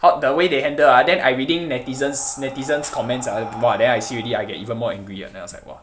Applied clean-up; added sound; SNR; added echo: none; Breathing; 19 dB; none.